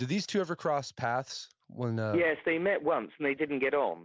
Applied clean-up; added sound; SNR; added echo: none; none; none; none.